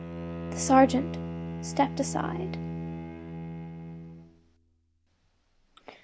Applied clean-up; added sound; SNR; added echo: none; Bowed string instrument; 6 dB; none.